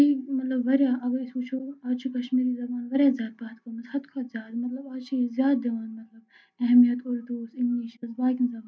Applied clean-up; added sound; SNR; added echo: none; none; none; none.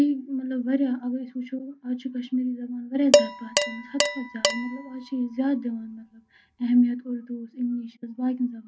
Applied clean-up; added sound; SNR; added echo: none; Dishes, pots, and pans; 0 dB; none.